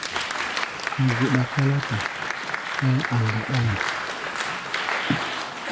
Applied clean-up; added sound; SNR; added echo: none; Applause; 2 dB; none.